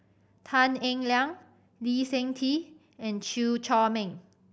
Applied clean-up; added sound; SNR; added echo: none; none; none; none.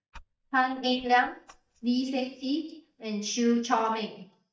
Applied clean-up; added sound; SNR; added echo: neural mask model DeepFilterNet 3.